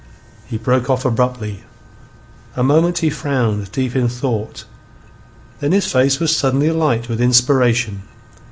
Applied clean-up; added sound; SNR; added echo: none; none; none; none.